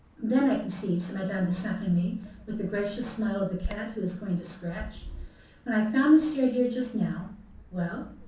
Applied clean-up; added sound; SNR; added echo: none; Bird vocalization, bird call, bird song; 16 dB; reverberation time 0.6 s.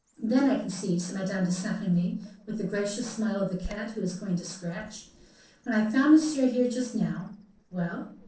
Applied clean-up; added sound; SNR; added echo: neural separator model SepFormer DNS4.